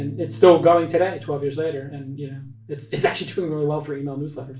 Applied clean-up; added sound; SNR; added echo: none; Bass guitar; 19 dB; reverberation time 0.3 s.